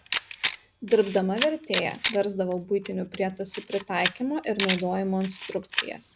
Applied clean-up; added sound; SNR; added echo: none; Camera; 6 dB; none.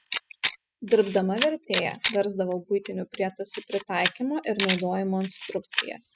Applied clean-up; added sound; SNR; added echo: classical method spectral subtraction.